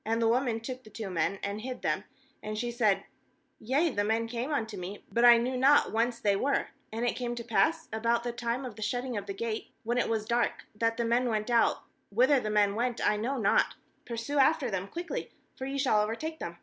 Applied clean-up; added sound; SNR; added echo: none; none; none; none.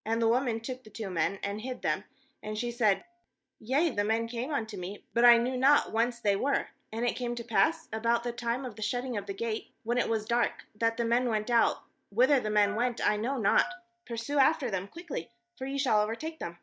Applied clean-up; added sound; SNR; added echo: neural mask model DeepFilterNet 3.